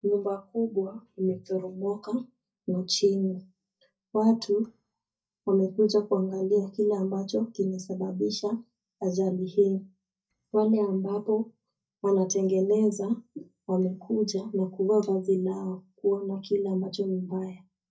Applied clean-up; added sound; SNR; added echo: neural mask model DeepFilterNet 3.